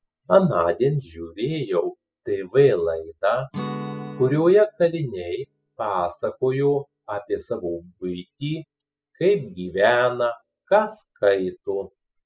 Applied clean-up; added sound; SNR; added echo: classical method spectral subtraction.